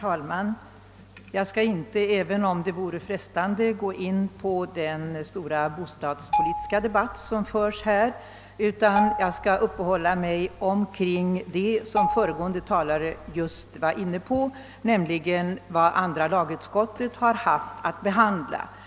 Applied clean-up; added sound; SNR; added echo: none; Marimba, xylophone; 5 dB; none.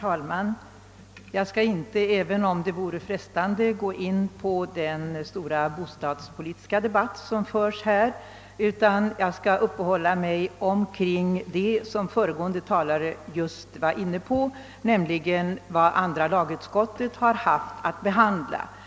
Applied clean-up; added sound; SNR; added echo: none; none; none; none.